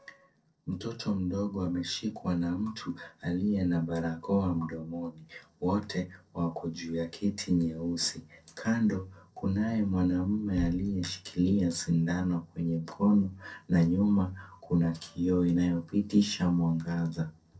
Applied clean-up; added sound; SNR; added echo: neural separator model SepFormer DNS4.